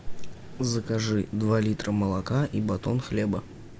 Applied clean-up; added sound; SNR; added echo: none; Vehicle; 18 dB; none.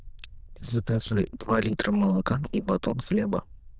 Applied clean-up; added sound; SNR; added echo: neural diffusion model UNIVERSE++.